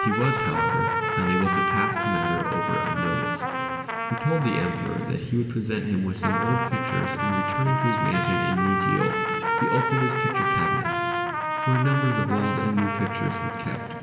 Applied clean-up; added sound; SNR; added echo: none; Trumpet; 0 dB; reverberation time 2.8 s.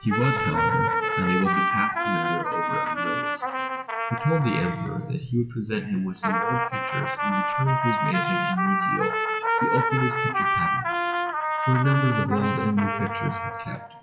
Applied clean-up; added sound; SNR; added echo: classical method WPE with log-MMSE.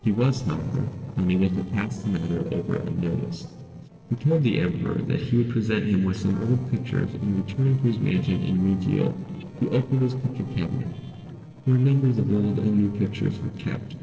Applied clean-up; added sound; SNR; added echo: neural separator model SepFormer DNS4.